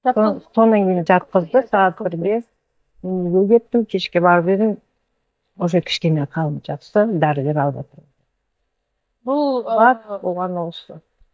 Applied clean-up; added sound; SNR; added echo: neural mask model DeepFilterNet 3.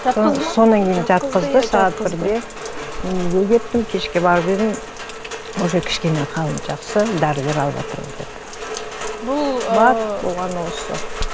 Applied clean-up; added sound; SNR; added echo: none; Rain; 9 dB; none.